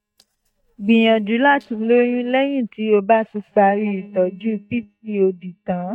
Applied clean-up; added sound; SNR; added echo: neural mask model DeepFilterNet 3.